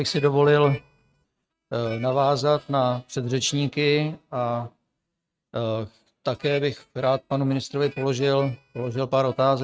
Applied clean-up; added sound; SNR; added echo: neural mask model RNNoise.